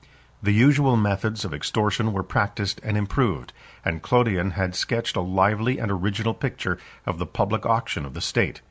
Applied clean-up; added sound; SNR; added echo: none; none; none; none.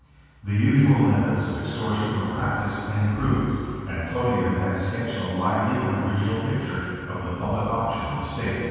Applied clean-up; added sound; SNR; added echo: none; none; none; reverberation time 2.1 s.